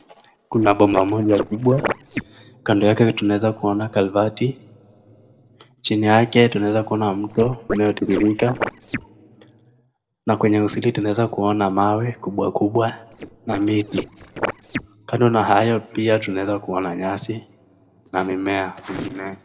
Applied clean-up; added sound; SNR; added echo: neural separator model SepFormer DNS4.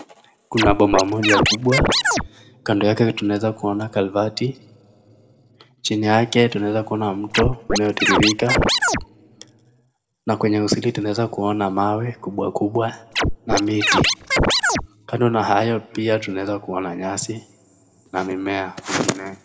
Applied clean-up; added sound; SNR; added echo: none; Scratching (performance technique); -2 dB; reverberation time 1.0 s.